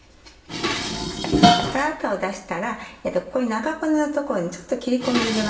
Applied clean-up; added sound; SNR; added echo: none; Dishes, pots, and pans; 0 dB; reverberation time 0.7 s.